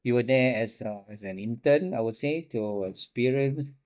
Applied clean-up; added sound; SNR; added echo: neural mask model DeepFilterNet 3.